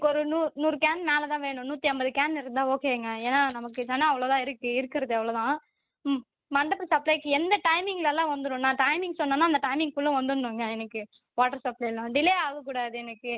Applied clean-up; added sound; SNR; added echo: neural mask model RNNoise.